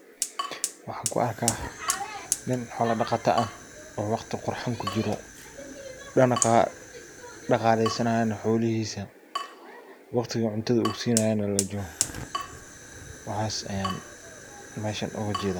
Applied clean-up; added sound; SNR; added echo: none; Drip / Water tap, faucet + Fire; 8 dB; none.